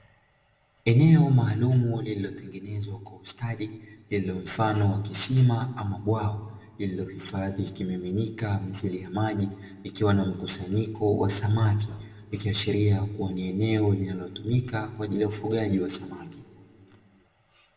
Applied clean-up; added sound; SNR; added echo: none; none; none; reverberation time 1.4 s.